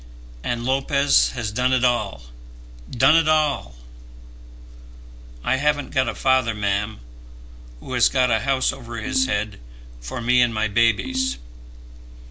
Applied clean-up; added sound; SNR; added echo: none; Ringtone; 10 dB; none.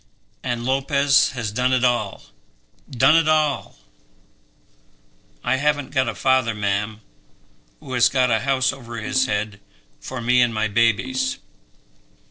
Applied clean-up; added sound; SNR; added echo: neural separator model SepFormer DNS4.